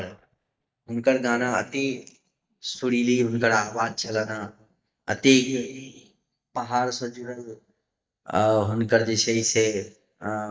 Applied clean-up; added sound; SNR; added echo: neural mask model DeepFilterNet 3.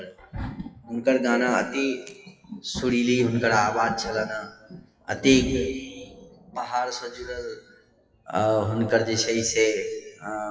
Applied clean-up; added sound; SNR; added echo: classical method WPE with log-MMSE.